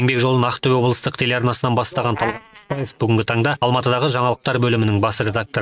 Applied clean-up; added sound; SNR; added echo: neural mask model RNNoise.